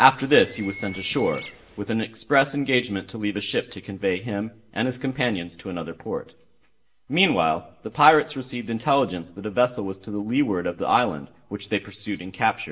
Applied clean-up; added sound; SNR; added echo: none; Bird; 16 dB; reverberation time 0.6 s.